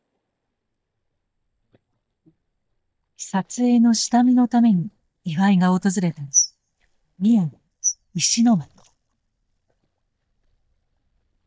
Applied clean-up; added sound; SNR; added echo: neural mask model DeepFilterNet 3.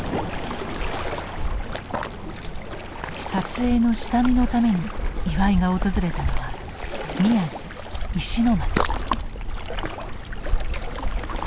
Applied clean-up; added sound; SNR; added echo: none; Waves, surf + Bird vocalization, bird call, bird song; 0 dB; none.